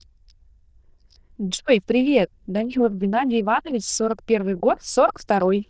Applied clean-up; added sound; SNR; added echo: neural diffusion model UNIVERSE++.